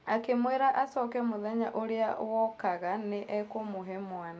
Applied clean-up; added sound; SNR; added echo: none; none; none; none.